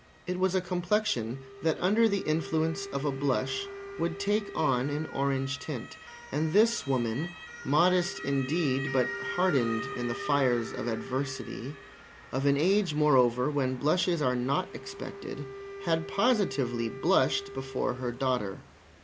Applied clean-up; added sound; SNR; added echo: none; Motor vehicle (road) / Siren + Wind instrument, woodwind instrument; 13 dB; none.